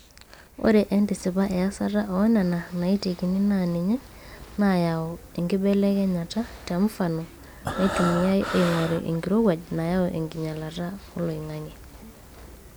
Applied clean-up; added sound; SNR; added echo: none; Breathing; 5 dB; none.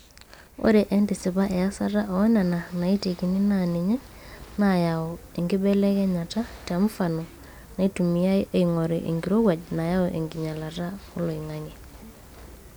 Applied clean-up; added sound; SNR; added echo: none; none; none; none.